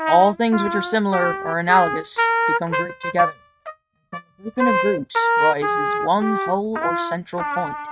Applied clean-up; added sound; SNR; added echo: neural mask model RNNoise.